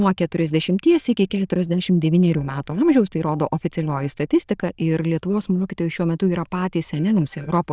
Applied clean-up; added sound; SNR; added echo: neural diffusion model UNIVERSE++.